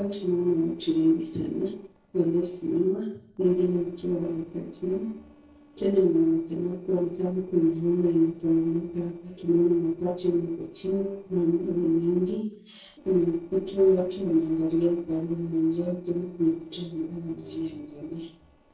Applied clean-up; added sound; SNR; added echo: neural separator model SepFormer DNS4.